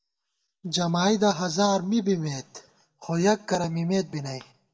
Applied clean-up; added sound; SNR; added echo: none; none; none; reverberation time 0.3 s.